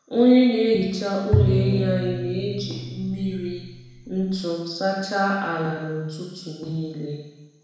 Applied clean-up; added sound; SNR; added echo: none; Bowed string instrument; 2 dB; reverberation time 1.1 s.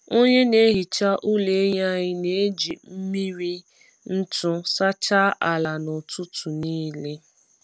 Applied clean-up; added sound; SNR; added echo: none; none; none; none.